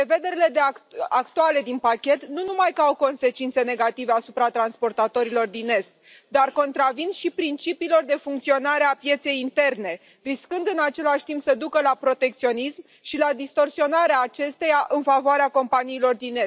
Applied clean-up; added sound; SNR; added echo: none; none; none; none.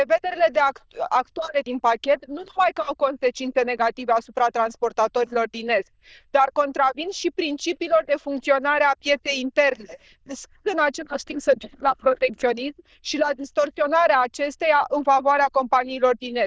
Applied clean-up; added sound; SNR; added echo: neural diffusion model UNIVERSE++.